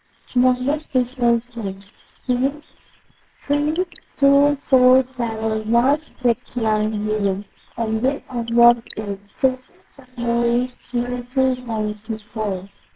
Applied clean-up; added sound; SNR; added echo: neural separator model SepFormer WHAMR!.